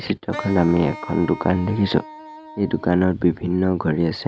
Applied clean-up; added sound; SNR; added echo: none; Wind instrument, woodwind instrument; 16 dB; none.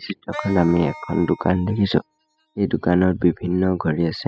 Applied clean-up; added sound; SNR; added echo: classical method spectral subtraction.